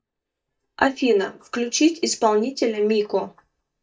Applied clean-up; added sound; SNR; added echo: neural mask model DeepFilterNet 3.